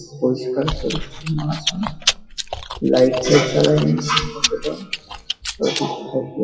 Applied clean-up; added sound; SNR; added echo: classical method WPE with log-MMSE.